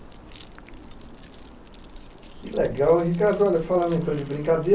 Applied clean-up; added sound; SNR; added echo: none; Bird + Keys jangling; 18 dB; none.